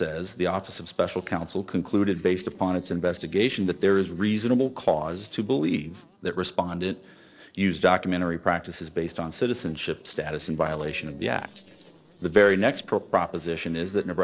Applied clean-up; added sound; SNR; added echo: neural separator model SepFormer DNS4.